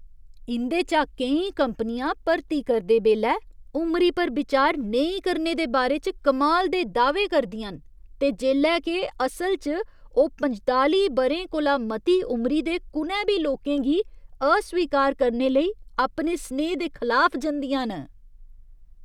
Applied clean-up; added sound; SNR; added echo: none; none; none; none.